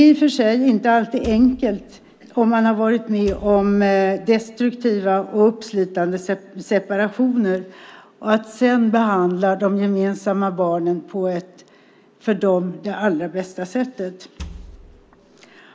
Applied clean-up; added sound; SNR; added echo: none; Wood; 19 dB; none.